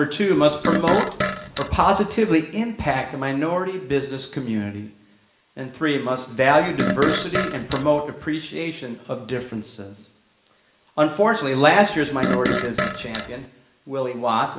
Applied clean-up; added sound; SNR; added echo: none; Fart; 3 dB; reverberation time 0.7 s.